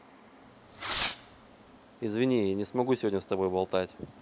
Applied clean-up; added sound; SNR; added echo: none; Fireworks; 1 dB; none.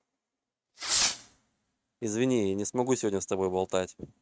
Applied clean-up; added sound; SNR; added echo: neural mask model RNNoise.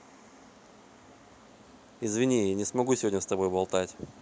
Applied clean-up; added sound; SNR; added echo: none; none; none; none.